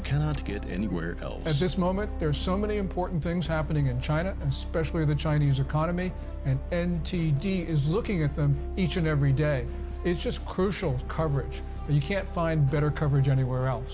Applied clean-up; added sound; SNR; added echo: none; none; none; none.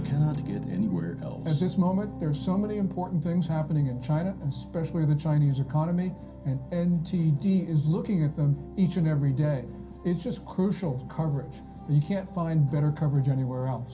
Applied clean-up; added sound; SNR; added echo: none; Guitar; 17 dB; reverberation time 0.3 s.